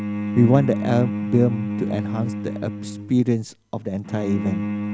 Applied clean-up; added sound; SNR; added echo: none; Bowed string instrument; 5 dB; none.